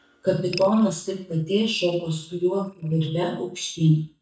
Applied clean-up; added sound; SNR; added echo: neural mask model DeepFilterNet 3.